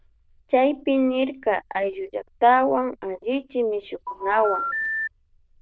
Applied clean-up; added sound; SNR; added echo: neural diffusion model UNIVERSE++.